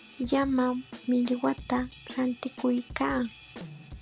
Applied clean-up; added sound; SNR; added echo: none; Drum / Drum kit; 16 dB; none.